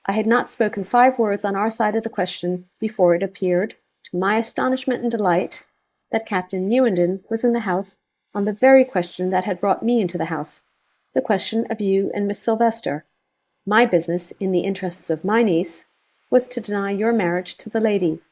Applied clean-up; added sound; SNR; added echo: neural mask model Resemble Enhance denoiser.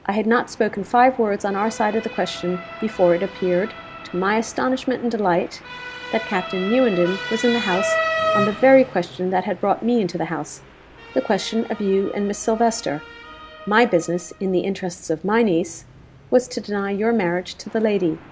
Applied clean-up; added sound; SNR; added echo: none; Motor vehicle (road) / Siren; 11 dB; none.